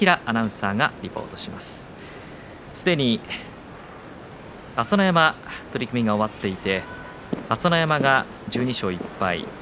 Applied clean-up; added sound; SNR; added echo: none; none; none; none.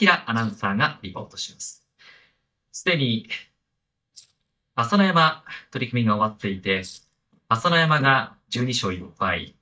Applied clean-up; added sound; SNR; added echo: neural mask model DeepFilterNet 3.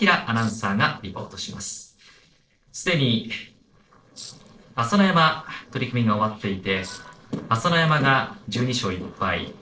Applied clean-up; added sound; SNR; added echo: neural separator model SepFormer DNS4.